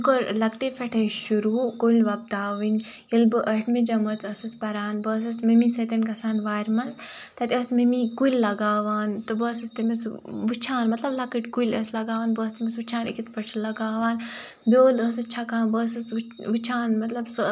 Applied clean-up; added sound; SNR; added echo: none; none; none; none.